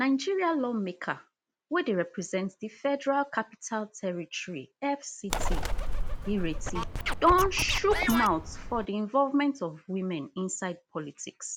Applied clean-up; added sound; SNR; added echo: none; Scratching (performance technique) + Bird; 0 dB; none.